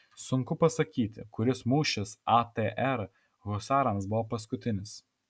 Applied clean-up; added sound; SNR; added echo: none; none; none; none.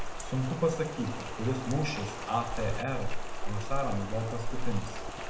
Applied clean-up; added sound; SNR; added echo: none; Rain; -1 dB; reverberation time 0.8 s.